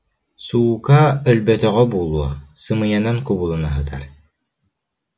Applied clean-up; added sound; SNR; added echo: none; none; none; none.